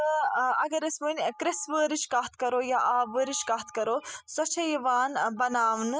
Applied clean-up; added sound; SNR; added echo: classical method spectral subtraction.